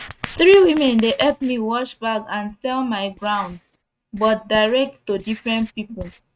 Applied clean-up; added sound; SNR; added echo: neural mask model RNNoise.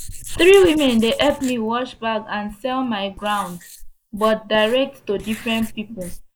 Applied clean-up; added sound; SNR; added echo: neural mask model Resemble Enhance denoiser.